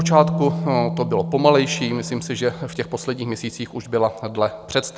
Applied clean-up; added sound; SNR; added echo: none; Bass guitar; 8 dB; none.